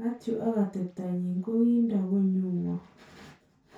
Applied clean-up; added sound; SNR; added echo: none; none; none; reverberation time 0.2 s.